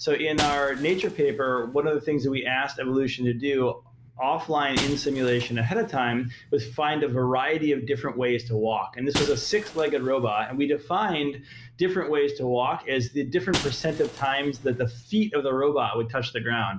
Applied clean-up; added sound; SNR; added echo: none; Shatter; 14 dB; none.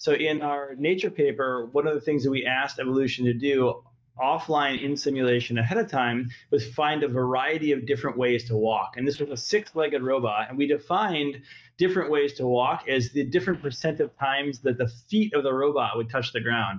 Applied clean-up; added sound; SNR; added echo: neural mask model DeepFilterNet 3.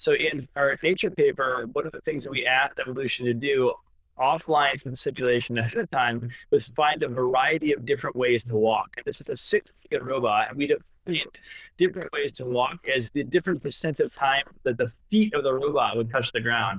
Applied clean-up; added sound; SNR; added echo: neural diffusion model UNIVERSE++.